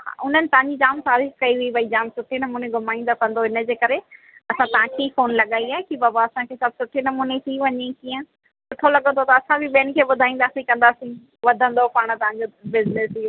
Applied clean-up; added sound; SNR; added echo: none; none; none; none.